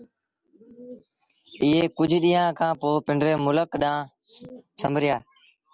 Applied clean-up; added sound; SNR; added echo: none; none; none; none.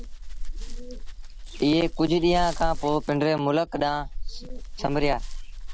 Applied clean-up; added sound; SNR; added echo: none; Dog; 5 dB; none.